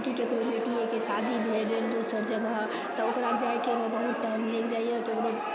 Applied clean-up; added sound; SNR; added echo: none; Cricket; -2 dB; none.